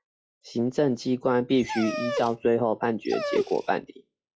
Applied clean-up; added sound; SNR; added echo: classical method log-MMSE.